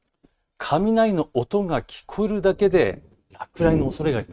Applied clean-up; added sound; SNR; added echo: neural mask model RNNoise.